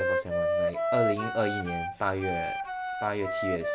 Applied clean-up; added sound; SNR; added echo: none; Wind instrument, woodwind instrument; -2 dB; none.